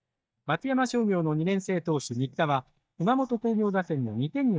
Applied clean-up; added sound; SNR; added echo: neural mask model DeepFilterNet 3.